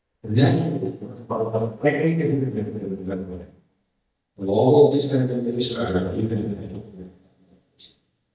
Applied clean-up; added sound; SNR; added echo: neural mask model DeepFilterNet 3.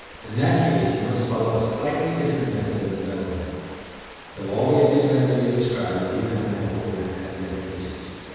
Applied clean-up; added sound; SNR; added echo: none; Stream; 19 dB; reverberation time 2.1 s.